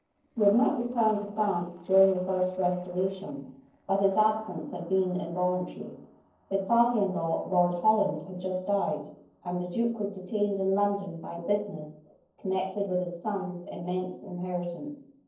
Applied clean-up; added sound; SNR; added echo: neural separator model SepFormer DNS4.